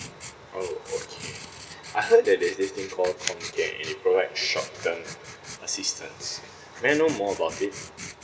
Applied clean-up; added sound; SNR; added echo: none; Writing; 14 dB; none.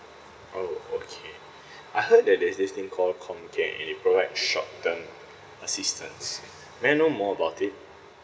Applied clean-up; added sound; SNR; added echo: none; none; none; none.